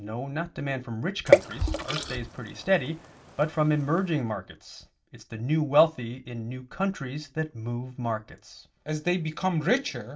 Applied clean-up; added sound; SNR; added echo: none; Water / Splash, splatter; -1 dB; reverberation time 0.2 s.